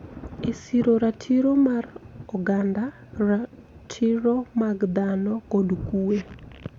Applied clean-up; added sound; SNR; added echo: none; Thunder; 17 dB; none.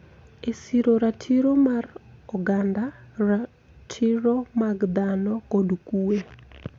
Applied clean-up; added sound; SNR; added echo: none; none; none; none.